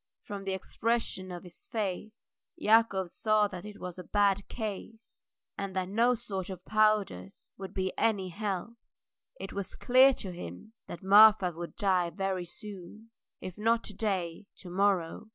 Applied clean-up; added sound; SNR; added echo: none; none; none; none.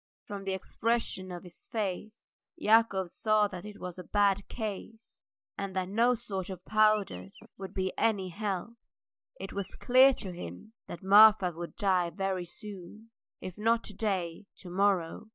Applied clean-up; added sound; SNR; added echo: neural mask model DeepFilterNet 3.